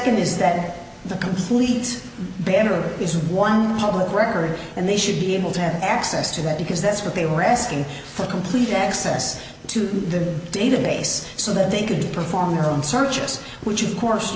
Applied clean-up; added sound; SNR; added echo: none; none; none; none.